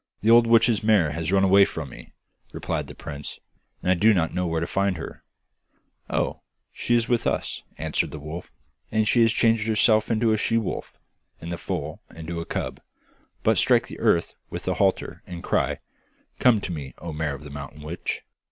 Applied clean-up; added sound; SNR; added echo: none; none; none; none.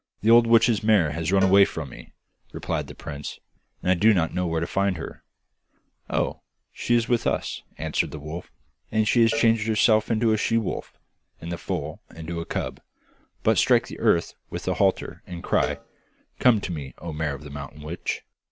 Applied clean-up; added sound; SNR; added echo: none; Cowbell; 18 dB; none.